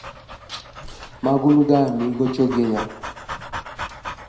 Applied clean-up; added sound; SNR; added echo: none; Dog; 13 dB; reverberation time 0.8 s.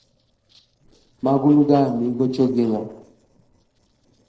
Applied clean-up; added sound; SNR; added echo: neural separator model SepFormer DNS4.